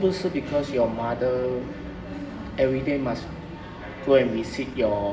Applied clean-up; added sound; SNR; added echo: none; none; none; reverberation time 0.7 s.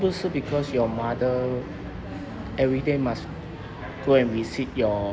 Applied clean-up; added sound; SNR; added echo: none; none; none; none.